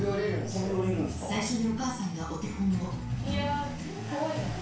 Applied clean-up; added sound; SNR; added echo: none; none; none; reverberation time 0.4 s.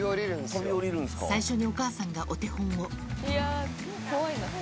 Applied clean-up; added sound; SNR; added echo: none; none; none; none.